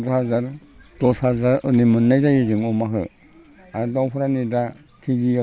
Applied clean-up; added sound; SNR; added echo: none; none; none; none.